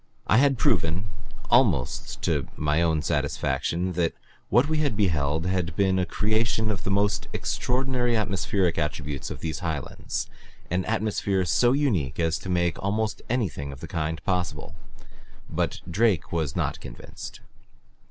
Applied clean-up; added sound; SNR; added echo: none; none; none; none.